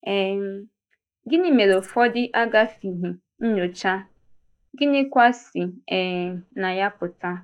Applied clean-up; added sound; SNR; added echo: neural mask model DeepFilterNet 3.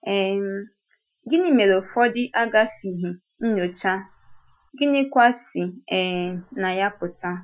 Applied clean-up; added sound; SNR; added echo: classical method Wiener filter.